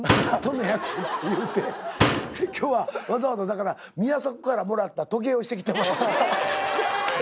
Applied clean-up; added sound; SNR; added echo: none; Slam; 1 dB; none.